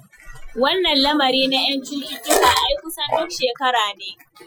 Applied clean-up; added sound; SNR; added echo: classical method Wiener filter.